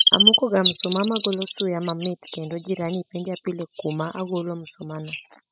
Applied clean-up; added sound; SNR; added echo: classical method spectral subtraction.